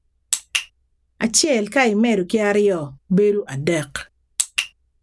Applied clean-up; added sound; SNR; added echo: none; none; none; none.